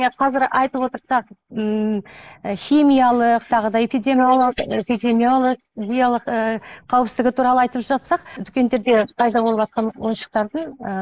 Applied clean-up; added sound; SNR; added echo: neural mask model Resemble Enhance denoiser.